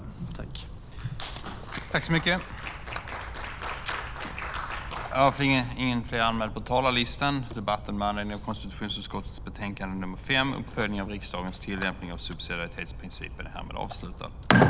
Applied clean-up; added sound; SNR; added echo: none; Splash, splatter; 10 dB; none.